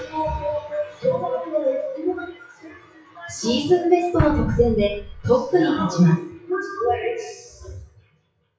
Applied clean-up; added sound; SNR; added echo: classical method WPE with log-MMSE.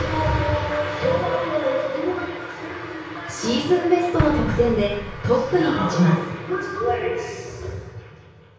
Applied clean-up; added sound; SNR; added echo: none; Explosion; 12 dB; reverberation time 0.6 s.